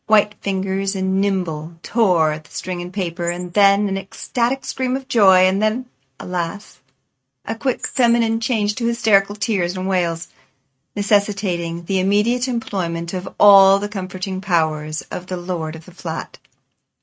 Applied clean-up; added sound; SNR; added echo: neural mask model RNNoise.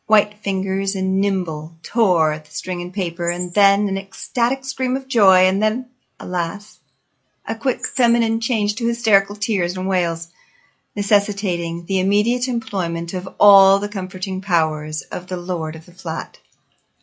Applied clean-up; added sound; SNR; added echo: classical method log-MMSE.